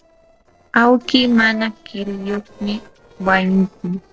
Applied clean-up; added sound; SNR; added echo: neural separator model SepFormer DNS4.